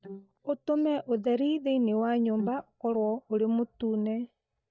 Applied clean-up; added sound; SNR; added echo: neural mask model DeepFilterNet 3.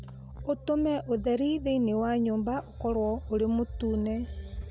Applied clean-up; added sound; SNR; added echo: none; none; none; none.